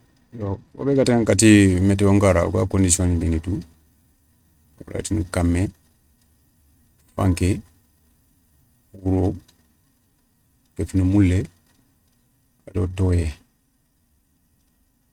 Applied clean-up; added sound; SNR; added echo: neural mask model RNNoise.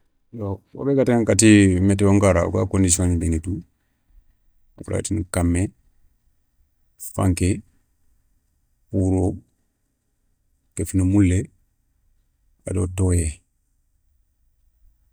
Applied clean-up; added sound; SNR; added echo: neural mask model DeepFilterNet 3.